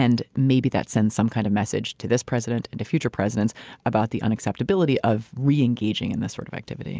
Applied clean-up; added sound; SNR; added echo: none; none; none; none.